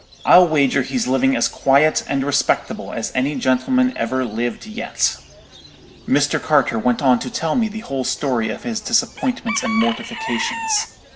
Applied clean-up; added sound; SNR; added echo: none; Bird / Chicken, rooster; 15 dB; none.